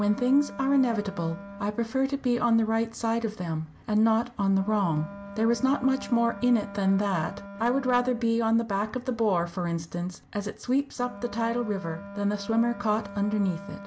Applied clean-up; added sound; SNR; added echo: none; Wind instrument, woodwind instrument; 16 dB; none.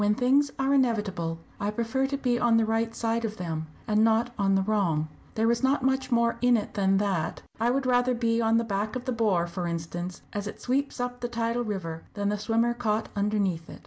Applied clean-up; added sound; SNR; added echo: none; none; none; none.